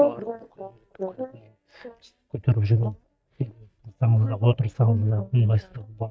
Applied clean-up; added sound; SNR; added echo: neural mask model DeepFilterNet 3.